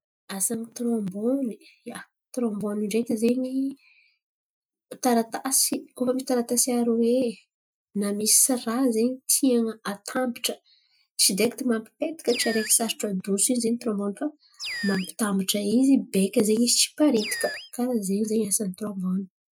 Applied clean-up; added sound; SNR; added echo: classical method Wiener filter.